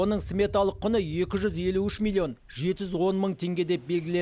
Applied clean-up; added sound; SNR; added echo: none; none; none; none.